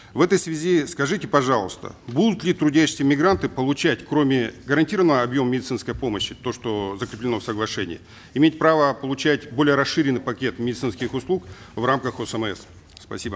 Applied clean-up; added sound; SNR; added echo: none; none; none; none.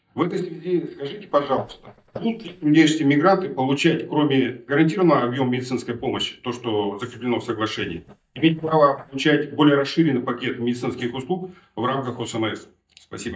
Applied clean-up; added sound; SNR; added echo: neural mask model DeepFilterNet 3.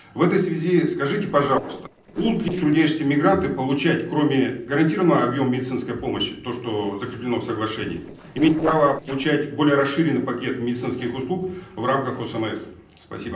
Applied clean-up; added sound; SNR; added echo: neural separator model SepFormer DNS4.